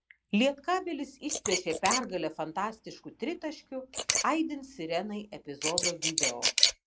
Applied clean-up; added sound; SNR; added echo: neural mask model Resemble Enhance denoiser.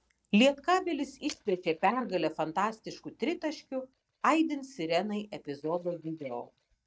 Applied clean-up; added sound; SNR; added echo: neural mask model DeepFilterNet 3.